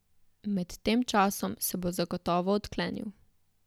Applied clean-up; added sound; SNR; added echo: none; none; none; none.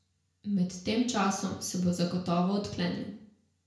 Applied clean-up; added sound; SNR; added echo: none; none; none; reverberation time 0.5 s.